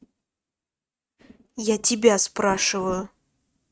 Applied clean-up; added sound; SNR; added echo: neural mask model RNNoise.